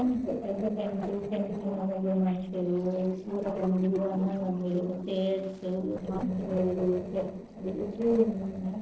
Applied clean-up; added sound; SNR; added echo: neural separator model SepFormer DNS4.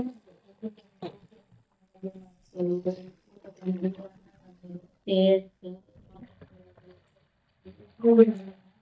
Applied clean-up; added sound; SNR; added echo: neural mask model DeepFilterNet 3.